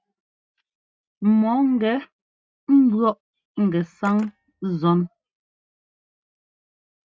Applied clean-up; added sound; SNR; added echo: neural mask model RNNoise.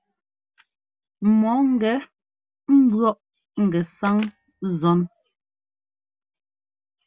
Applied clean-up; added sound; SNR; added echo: none; Camera; 19 dB; none.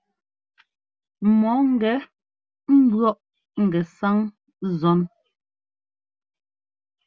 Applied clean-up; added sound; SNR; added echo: none; none; none; none.